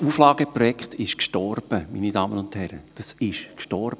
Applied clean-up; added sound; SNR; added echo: none; none; none; none.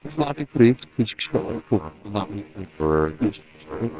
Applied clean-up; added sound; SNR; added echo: neural separator model SepFormer WHAMR!.